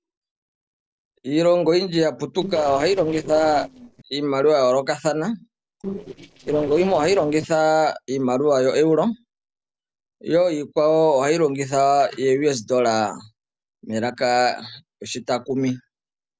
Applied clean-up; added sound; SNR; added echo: neural separator model SepFormer DNS4.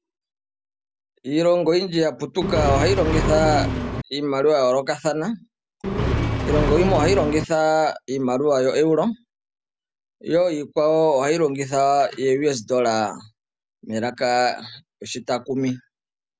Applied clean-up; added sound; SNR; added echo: none; Accelerating, revving, vroom; 0 dB; none.